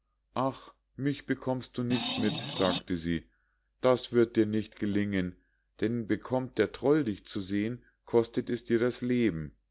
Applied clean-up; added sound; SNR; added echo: none; Screech; 4 dB; none.